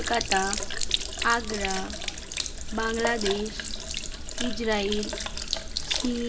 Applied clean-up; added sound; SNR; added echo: none; Sink (filling or washing); 0 dB; reverberation time 2.3 s.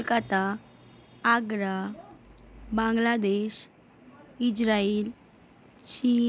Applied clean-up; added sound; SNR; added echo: none; none; none; none.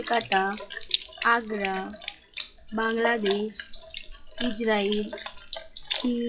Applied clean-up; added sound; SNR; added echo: classical method WPE with log-MMSE.